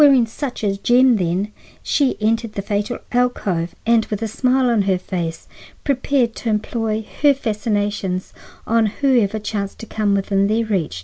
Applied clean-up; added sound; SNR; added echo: none; none; none; none.